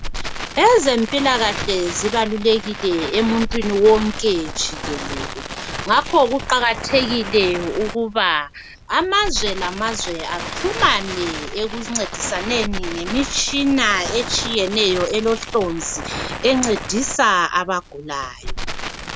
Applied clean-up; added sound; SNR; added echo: none; Crackle; 8 dB; none.